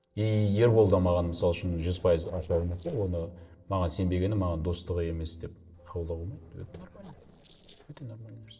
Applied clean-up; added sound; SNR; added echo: neural separator model SepFormer DNS4.